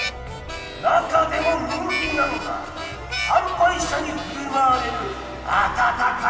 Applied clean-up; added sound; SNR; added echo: none; Harmonica; 10 dB; reverberation time 2.3 s.